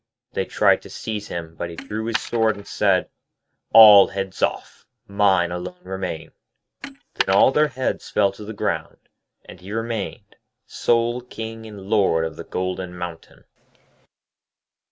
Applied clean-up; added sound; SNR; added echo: neural mask model RNNoise.